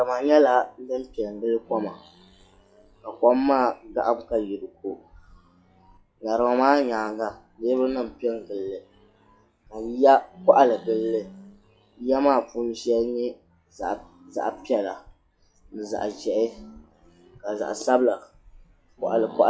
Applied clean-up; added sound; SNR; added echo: classical method log-MMSE.